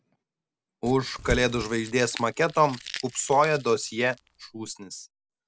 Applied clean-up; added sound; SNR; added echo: none; Crumpling, crinkling / Crushing; 12 dB; none.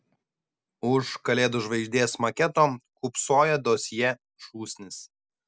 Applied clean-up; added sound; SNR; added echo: none; none; none; none.